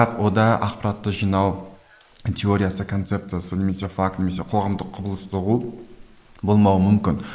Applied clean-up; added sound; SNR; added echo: neural mask model Resemble Enhance denoiser.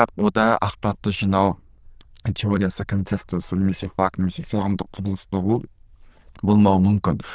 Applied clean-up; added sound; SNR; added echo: neural diffusion model UNIVERSE++.